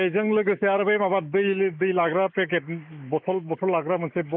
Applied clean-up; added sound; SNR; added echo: neural mask model Resemble Enhance denoiser.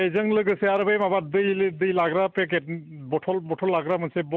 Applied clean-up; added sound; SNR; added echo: none; none; none; none.